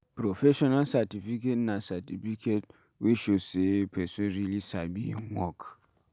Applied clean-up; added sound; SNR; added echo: none; none; none; none.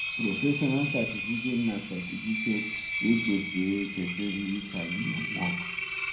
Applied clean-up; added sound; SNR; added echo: none; Engine; 4 dB; reverberation time 0.6 s.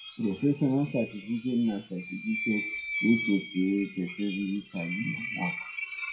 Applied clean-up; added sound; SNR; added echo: classical method WPE with log-MMSE.